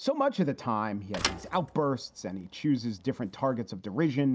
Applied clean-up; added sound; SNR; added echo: none; Thump, thud; 11 dB; none.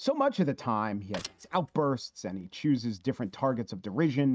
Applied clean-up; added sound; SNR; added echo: neural mask model RNNoise.